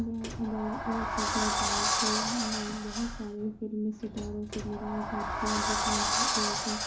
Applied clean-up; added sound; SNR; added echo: none; Sliding door; -3 dB; reverberation time 0.3 s.